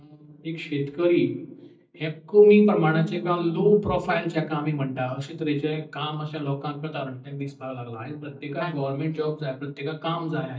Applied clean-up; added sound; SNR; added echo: neural mask model DeepFilterNet 3.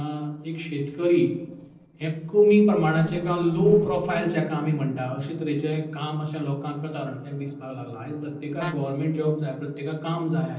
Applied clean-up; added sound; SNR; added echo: neural separator model SepFormer DNS4.